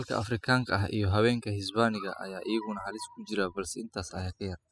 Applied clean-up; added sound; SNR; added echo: classical method spectral subtraction.